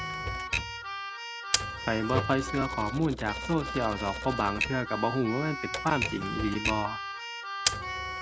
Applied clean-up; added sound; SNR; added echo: none; Keyboard (musical) + Typewriter; 2 dB; none.